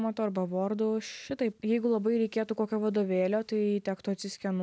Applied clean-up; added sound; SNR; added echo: none; none; none; none.